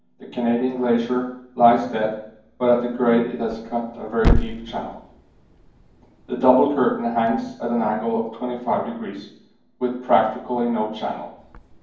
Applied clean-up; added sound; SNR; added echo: none; Thump, thud; 8 dB; reverberation time 0.9 s.